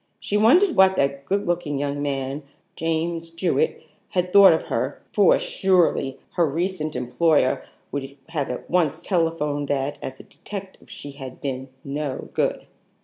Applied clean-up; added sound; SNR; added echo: none; none; none; none.